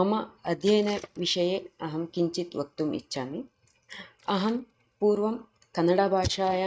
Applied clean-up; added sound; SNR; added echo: neural mask model RNNoise.